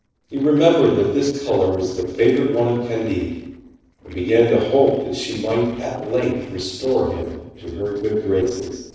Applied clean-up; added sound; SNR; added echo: neural separator model SepFormer DNS4.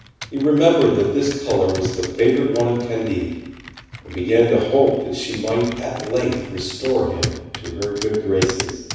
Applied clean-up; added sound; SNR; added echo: none; Computer keyboard; 13 dB; reverberation time 1.1 s.